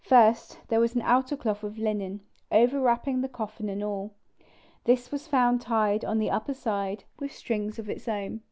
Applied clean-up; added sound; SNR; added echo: none; none; none; none.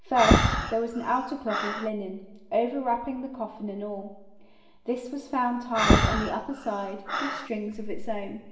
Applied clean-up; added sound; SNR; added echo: none; Breathing; 0 dB; reverberation time 1.1 s.